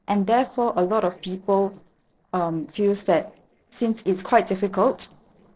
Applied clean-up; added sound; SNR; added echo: neural separator model SepFormer DNS4.